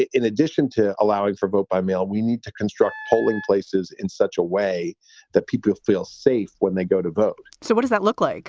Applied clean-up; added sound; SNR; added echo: none; Wind instrument, woodwind instrument; 15 dB; none.